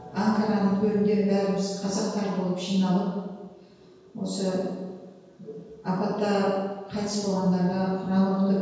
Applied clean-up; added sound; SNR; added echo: none; none; none; reverberation time 1.2 s.